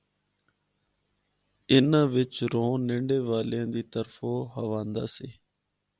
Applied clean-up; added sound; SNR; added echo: none; none; none; none.